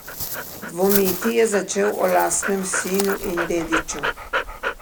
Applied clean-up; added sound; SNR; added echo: none; Dog; 5 dB; none.